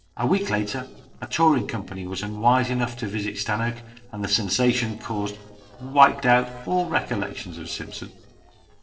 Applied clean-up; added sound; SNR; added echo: neural separator model SepFormer DNS4.